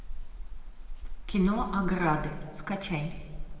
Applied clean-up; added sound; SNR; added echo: none; Rain; 4 dB; reverberation time 1.3 s.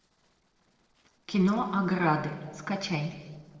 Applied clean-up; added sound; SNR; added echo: neural separator model SepFormer DNS4.